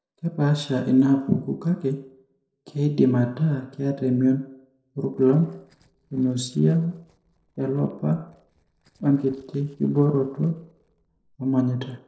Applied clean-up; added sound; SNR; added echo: neural separator model SepFormer DNS4.